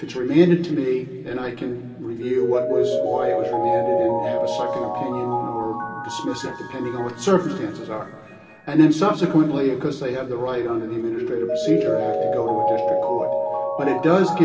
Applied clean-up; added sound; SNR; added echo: none; Mallet percussion; 3 dB; reverberation time 2.5 s.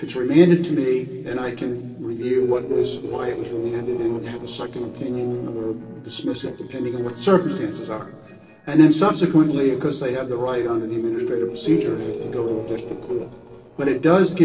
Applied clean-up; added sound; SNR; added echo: neural separator model SepFormer DNS4.